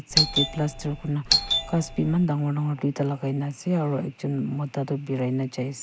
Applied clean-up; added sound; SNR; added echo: none; Doorbell; 0 dB; none.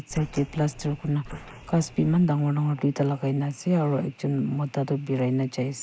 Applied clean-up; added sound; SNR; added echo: neural mask model Resemble Enhance denoiser.